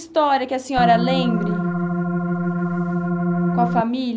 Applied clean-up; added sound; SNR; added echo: none; Organ; -1 dB; none.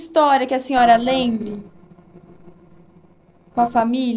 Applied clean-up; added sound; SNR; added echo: neural separator model SepFormer DNS4.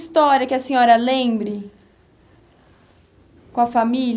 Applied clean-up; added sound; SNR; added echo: none; none; none; none.